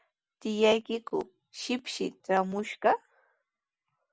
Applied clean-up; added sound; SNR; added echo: none; none; none; none.